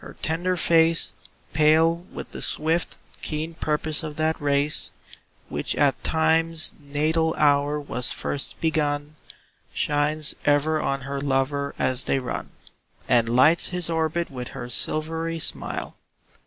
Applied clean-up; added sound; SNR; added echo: none; none; none; none.